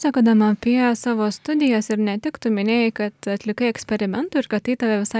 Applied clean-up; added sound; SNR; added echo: none; none; none; none.